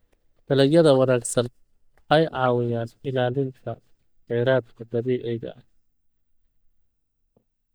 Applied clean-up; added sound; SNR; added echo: neural mask model DeepFilterNet 3.